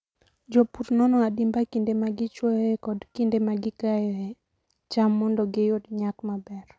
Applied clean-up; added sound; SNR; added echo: none; none; none; none.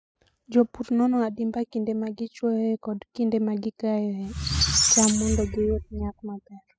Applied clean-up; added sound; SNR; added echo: classical method spectral subtraction.